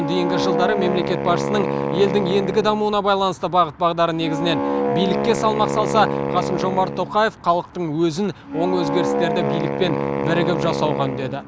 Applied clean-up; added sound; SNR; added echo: none; Wind instrument, woodwind instrument; 2 dB; none.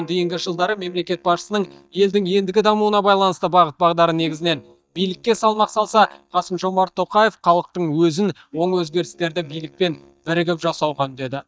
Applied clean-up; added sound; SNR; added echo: neural mask model DeepFilterNet 3.